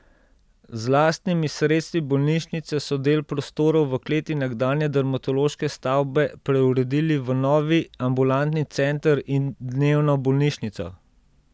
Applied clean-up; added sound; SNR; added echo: none; none; none; none.